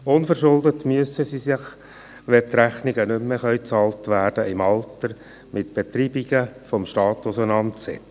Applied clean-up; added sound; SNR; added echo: none; none; none; none.